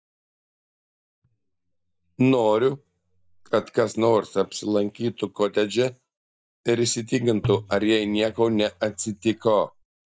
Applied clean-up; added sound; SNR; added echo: neural mask model DeepFilterNet 3.